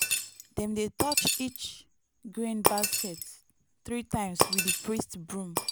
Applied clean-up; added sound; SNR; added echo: none; Shatter; -2 dB; none.